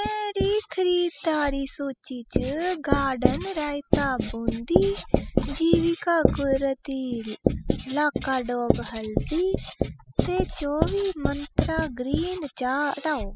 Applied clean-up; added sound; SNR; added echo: classical method spectral subtraction.